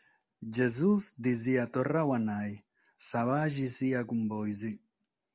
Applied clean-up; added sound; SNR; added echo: none; none; none; none.